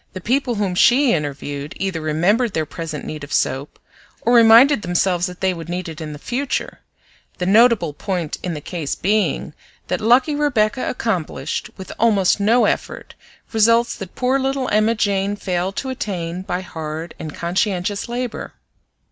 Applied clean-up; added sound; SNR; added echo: none; none; none; none.